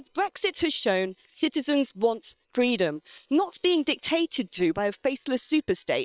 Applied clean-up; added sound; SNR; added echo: neural separator model SepFormer WHAM!.